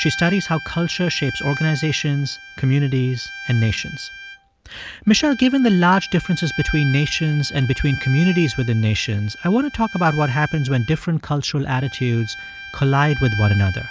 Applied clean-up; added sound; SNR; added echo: none; Bowed string instrument; 13 dB; none.